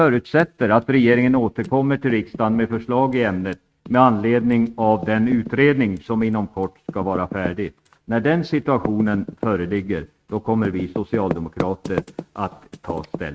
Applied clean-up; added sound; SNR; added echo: neural mask model RNNoise.